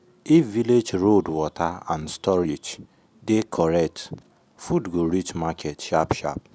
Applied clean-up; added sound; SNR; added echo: none; none; none; none.